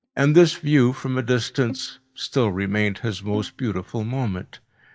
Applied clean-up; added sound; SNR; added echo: neural mask model DeepFilterNet 3.